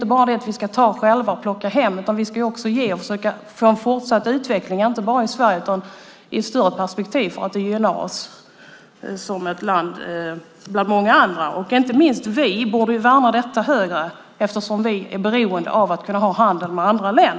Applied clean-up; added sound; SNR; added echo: none; none; none; none.